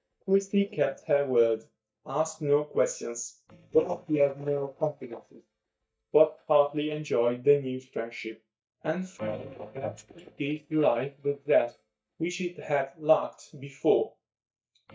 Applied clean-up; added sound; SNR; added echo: neural mask model DeepFilterNet 3.